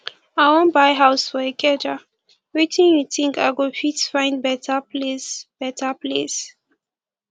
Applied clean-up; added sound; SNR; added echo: none; none; none; none.